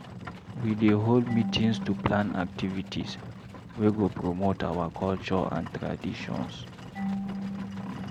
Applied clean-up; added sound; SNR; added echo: none; Livestock, farm animals, working animals + Marimba, xylophone / Wood; 8 dB; none.